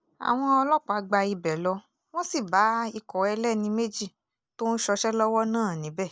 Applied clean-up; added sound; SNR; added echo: none; none; none; none.